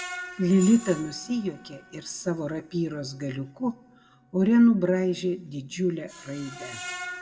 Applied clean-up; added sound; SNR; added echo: none; Screech; 16 dB; reverberation time 1.1 s.